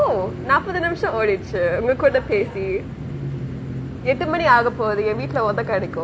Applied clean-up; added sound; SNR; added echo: none; none; none; none.